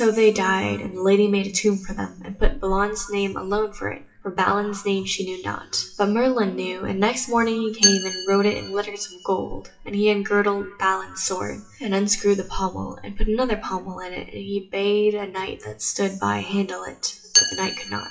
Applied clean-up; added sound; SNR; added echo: classical method WPE with log-MMSE.